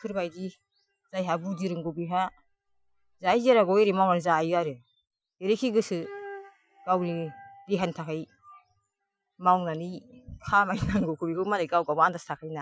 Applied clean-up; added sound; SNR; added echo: classical method Wiener filter.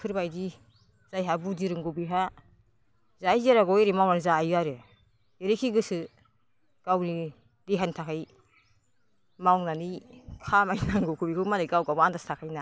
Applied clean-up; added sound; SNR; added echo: none; none; none; none.